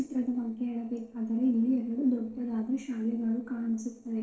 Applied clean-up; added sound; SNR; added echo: neural separator model SepFormer DNS4.